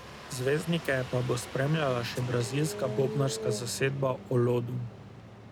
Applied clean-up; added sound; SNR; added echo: none; Engine starting; 10 dB; none.